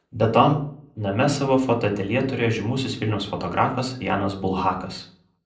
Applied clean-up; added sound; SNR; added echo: none; none; none; reverberation time 0.6 s.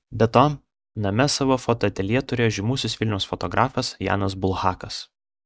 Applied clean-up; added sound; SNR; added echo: none; none; none; none.